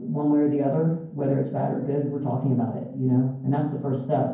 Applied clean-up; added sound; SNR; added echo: none; none; none; reverberation time 0.9 s.